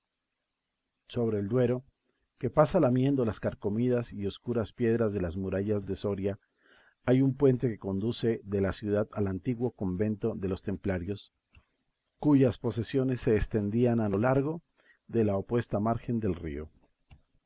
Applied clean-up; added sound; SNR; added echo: none; none; none; none.